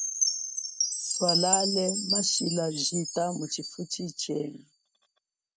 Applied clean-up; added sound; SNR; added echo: none; Chime; 0 dB; none.